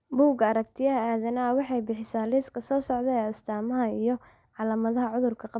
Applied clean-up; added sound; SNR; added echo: none; none; none; none.